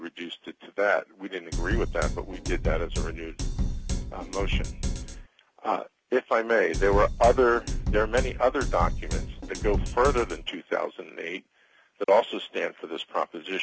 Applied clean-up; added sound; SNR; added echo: none; Drum kit; 1 dB; none.